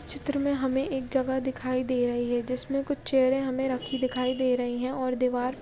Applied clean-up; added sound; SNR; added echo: none; none; none; none.